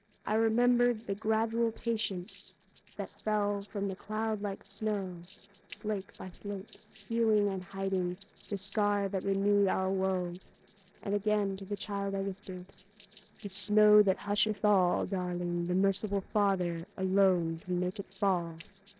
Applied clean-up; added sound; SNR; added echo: neural separator model SepFormer DNS4.